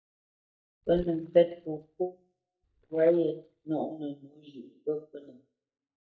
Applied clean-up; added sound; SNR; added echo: neural mask model DeepFilterNet 3.